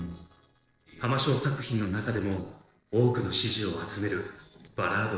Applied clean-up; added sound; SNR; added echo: neural separator model SepFormer DNS4.